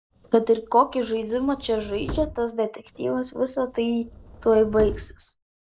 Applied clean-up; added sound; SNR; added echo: none; Subway, metro, underground; 15 dB; none.